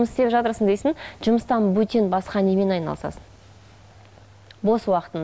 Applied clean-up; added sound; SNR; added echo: none; none; none; none.